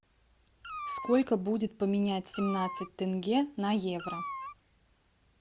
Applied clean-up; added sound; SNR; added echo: none; Meow; 12 dB; none.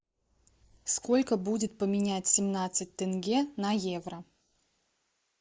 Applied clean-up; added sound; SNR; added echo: neural mask model Resemble Enhance denoiser.